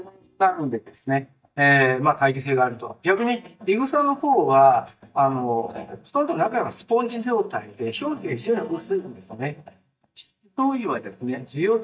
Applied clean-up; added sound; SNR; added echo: neural mask model DeepFilterNet 3.